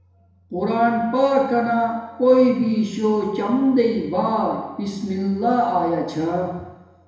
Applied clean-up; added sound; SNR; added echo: none; none; none; reverberation time 1.0 s.